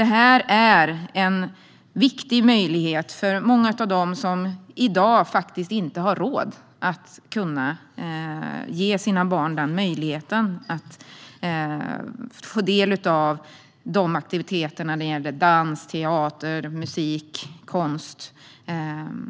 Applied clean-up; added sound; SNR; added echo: none; none; none; none.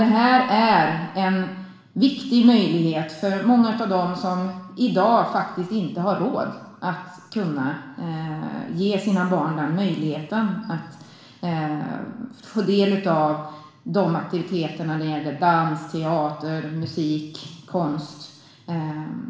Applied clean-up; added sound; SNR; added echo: none; none; none; reverberation time 0.9 s.